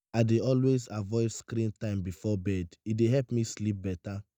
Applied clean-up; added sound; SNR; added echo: none; none; none; none.